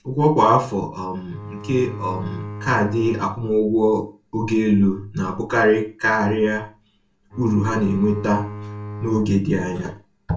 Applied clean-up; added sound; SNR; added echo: none; Bowed string instrument; 11 dB; reverberation time 0.3 s.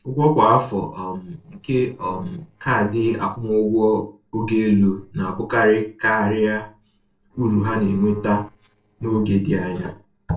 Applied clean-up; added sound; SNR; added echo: neural separator model SepFormer DNS4.